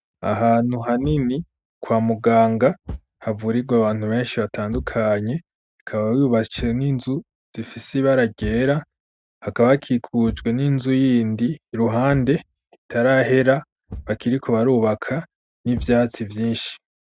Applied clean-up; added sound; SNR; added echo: neural mask model RNNoise.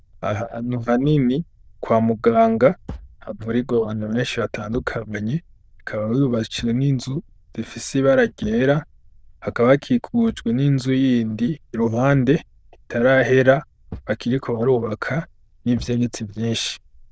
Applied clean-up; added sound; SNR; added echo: neural diffusion model UNIVERSE++.